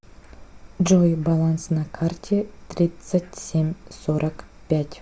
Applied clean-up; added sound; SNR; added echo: none; none; none; none.